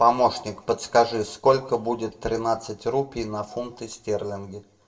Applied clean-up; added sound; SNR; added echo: none; none; none; reverberation time 0.5 s.